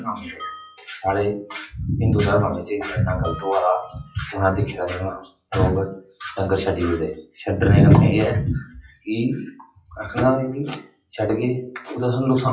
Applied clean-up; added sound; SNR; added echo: classical method WPE with log-MMSE.